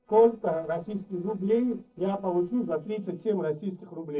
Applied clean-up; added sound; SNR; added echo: neural separator model SepFormer DNS4.